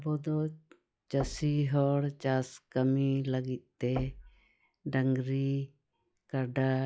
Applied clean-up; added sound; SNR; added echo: classical method log-MMSE.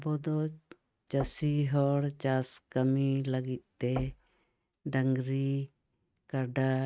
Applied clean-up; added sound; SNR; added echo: neural mask model RNNoise.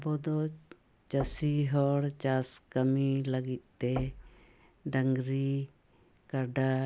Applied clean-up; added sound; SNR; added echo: none; Knock; 16 dB; none.